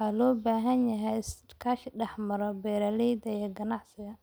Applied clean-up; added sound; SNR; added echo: none; none; none; none.